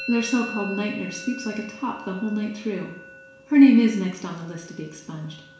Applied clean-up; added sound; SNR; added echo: none; Musical instrument; 17 dB; reverberation time 0.7 s.